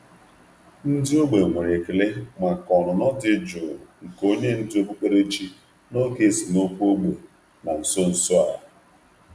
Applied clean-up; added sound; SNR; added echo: none; none; none; none.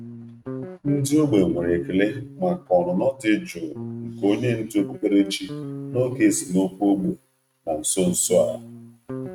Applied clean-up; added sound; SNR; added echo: neural mask model RNNoise.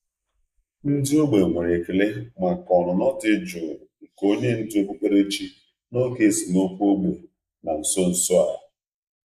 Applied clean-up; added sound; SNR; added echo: neural mask model Resemble Enhance denoiser.